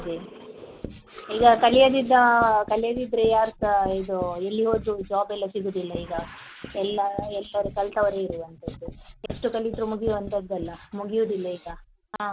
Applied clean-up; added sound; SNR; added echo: none; Writing; 15 dB; none.